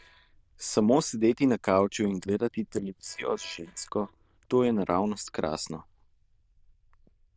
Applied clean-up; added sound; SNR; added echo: neural diffusion model UNIVERSE++.